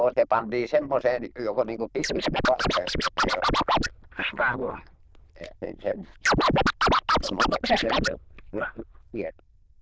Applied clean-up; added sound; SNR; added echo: neural diffusion model UNIVERSE++.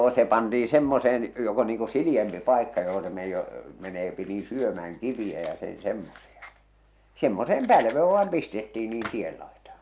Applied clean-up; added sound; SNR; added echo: none; none; none; none.